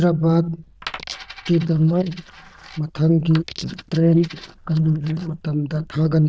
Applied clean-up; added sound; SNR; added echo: neural diffusion model UNIVERSE++.